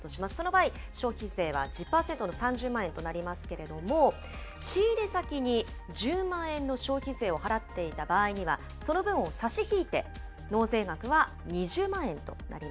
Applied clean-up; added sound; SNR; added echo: none; none; none; none.